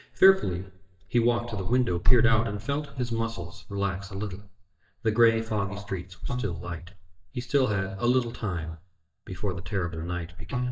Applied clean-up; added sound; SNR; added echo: neural mask model DeepFilterNet 3.